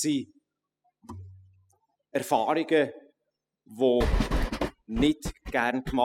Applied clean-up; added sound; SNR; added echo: classical method spectral subtraction.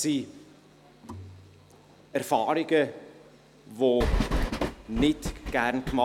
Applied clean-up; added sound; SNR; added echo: none; Train; 0 dB; none.